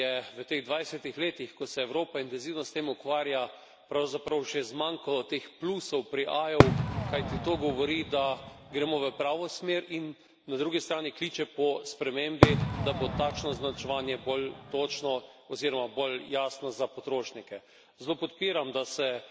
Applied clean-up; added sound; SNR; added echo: none; Fireworks; -2 dB; none.